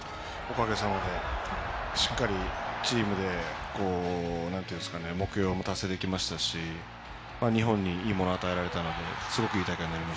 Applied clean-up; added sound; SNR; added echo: none; none; none; none.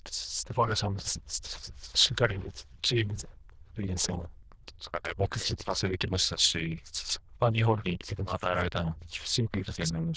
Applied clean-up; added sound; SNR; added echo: neural diffusion model UNIVERSE++.